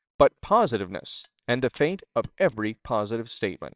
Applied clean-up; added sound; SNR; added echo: neural separator model SepFormer WHAMR!.